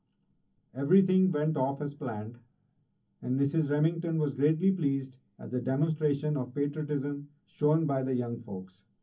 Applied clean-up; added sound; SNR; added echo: none; none; none; reverberation time 0.3 s.